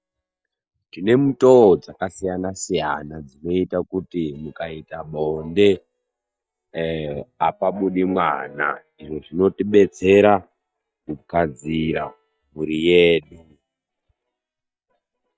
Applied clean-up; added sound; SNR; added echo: neural mask model DeepFilterNet 3.